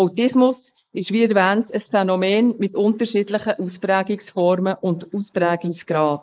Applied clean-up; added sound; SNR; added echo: neural mask model Resemble Enhance denoiser.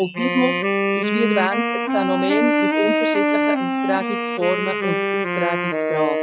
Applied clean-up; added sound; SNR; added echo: classical method Wiener filter.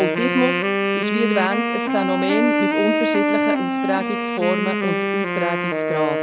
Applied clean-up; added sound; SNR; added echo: none; Wind instrument, woodwind instrument; -3 dB; none.